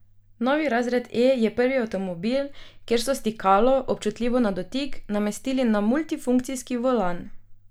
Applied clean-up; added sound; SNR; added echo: none; none; none; none.